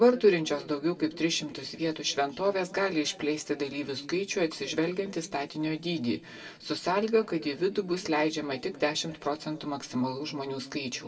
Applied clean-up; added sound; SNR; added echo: none; none; none; reverberation time 1.7 s.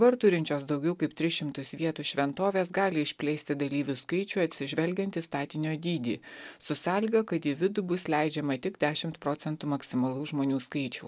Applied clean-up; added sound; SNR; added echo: none; none; none; none.